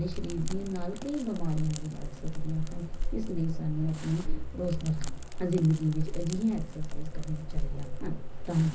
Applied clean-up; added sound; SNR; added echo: none; Crackle; -1 dB; reverberation time 0.4 s.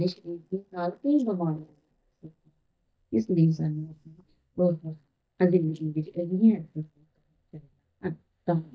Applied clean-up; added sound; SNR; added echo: neural mask model DeepFilterNet 3.